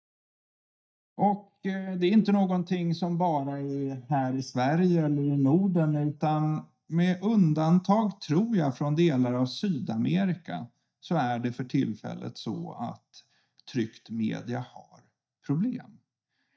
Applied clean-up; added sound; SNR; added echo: neural mask model DeepFilterNet 3.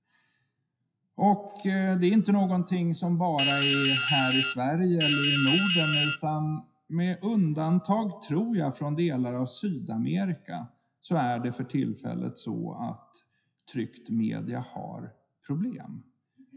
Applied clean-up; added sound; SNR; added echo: classical method WPE with log-MMSE.